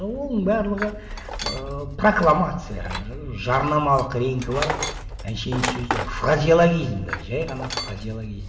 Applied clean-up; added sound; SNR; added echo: none; Tools; 11 dB; reverberation time 1.4 s.